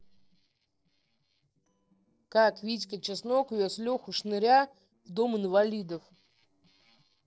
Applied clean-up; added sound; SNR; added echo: neural separator model SepFormer DNS4.